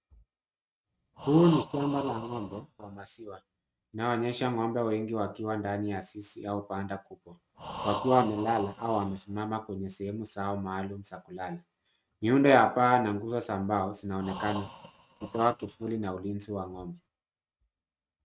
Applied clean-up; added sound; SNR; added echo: neural mask model RNNoise.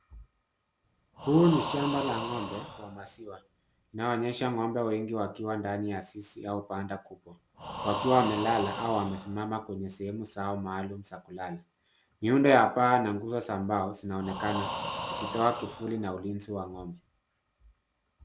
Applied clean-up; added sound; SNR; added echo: none; Breathing; 8 dB; none.